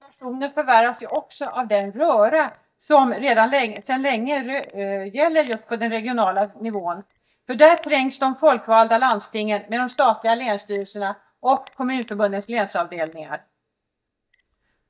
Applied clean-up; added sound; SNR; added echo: neural mask model DeepFilterNet 3.